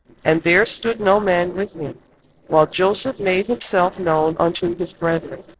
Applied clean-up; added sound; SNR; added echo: neural separator model SepFormer DNS4.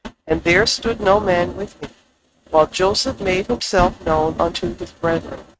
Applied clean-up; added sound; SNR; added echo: neural mask model RNNoise.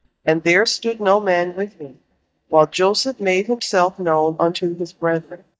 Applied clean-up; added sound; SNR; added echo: neural mask model DeepFilterNet 3.